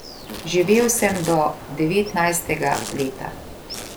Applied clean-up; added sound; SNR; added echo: none; Insect; 12 dB; none.